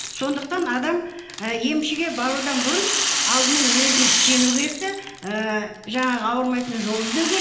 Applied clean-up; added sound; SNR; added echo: none; Rattle; 1 dB; reverberation time 0.9 s.